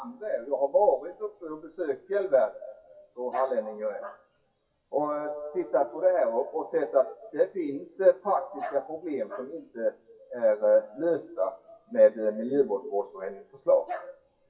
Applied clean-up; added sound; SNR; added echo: classical method WPE with log-MMSE.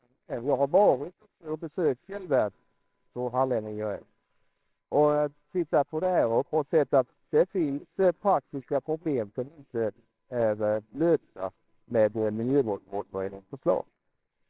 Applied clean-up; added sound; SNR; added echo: neural separator model SepFormer WHAMR!.